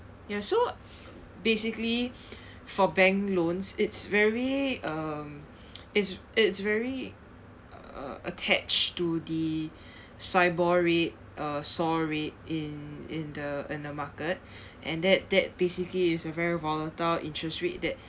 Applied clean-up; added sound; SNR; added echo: none; none; none; none.